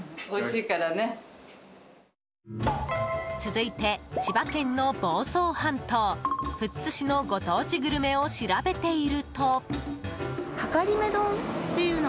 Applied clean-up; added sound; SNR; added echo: none; none; none; none.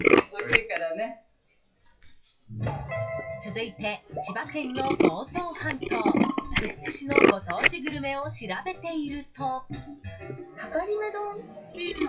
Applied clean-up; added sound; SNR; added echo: classical method WPE with log-MMSE.